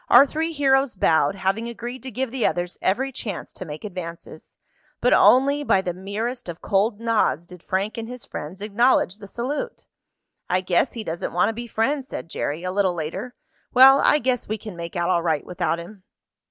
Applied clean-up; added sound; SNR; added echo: none; none; none; none.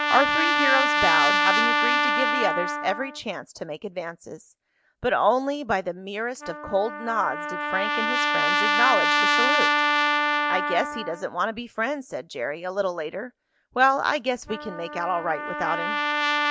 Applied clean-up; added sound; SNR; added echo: none; Trumpet; -2 dB; none.